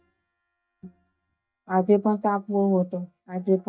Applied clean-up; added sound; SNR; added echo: neural mask model DeepFilterNet 3.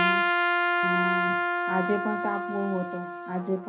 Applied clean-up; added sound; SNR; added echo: none; Trumpet; -5 dB; reverberation time 0.5 s.